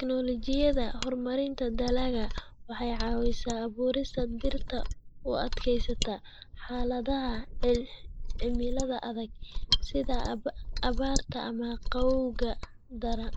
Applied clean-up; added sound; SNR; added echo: neural mask model Resemble Enhance denoiser.